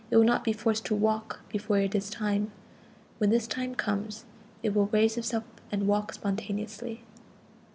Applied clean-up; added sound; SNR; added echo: none; none; none; none.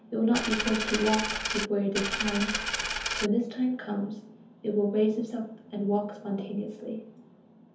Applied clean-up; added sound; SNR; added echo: none; Coin (dropping); 1 dB; reverberation time 0.5 s.